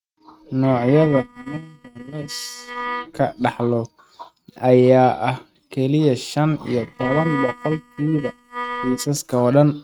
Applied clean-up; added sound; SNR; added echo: neural mask model RNNoise.